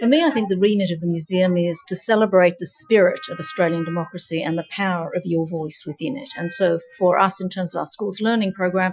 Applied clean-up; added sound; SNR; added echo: classical method Wiener filter.